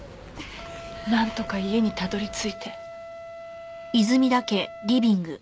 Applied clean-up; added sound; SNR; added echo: none; Wind instrument, woodwind instrument; 14 dB; none.